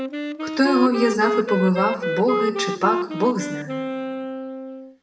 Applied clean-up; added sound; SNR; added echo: none; Wind instrument, woodwind instrument; 3 dB; reverberation time 0.9 s.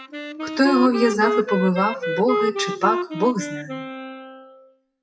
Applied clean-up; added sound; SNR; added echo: classical method WPE with log-MMSE.